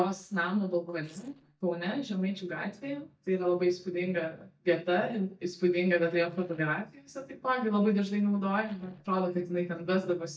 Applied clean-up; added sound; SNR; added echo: neural mask model DeepFilterNet 3.